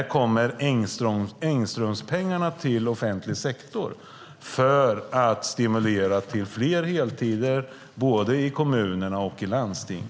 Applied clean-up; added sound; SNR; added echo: none; none; none; none.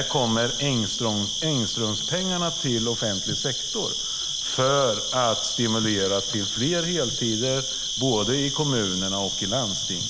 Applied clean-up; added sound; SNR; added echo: none; Cricket; 2 dB; none.